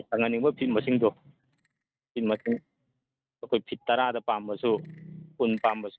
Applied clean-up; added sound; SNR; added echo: neural mask model RNNoise.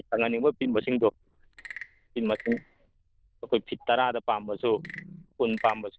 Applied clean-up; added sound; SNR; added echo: neural diffusion model UNIVERSE++.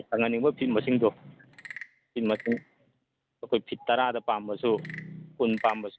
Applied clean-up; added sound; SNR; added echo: none; Wood / Percussion / Frog; 20 dB; none.